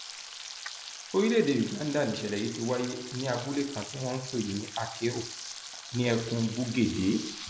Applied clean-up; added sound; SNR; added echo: none; Frying (food); 11 dB; none.